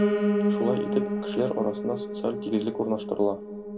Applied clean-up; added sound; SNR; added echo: none; Piano; -1 dB; reverberation time 0.8 s.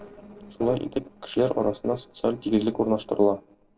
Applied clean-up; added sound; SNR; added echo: neural separator model SepFormer DNS4.